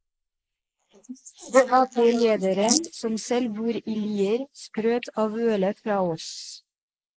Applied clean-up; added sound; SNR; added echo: neural mask model Resemble Enhance denoiser.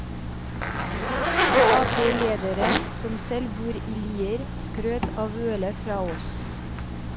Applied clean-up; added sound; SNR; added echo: none; Zipper (clothing); -4 dB; none.